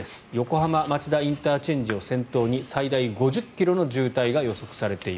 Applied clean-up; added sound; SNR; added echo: none; none; none; none.